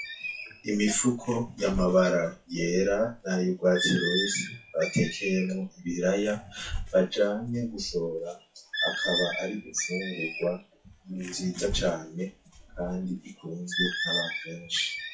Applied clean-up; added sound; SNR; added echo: classical method WPE with log-MMSE.